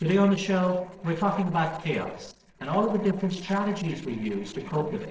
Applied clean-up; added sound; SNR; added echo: neural separator model SepFormer DNS4.